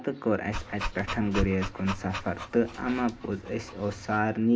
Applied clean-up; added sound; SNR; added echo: none; Dog; 8 dB; reverberation time 0.3 s.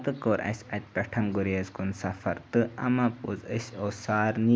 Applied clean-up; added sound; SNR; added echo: none; none; none; none.